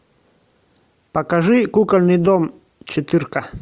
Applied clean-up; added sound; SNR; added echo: none; none; none; none.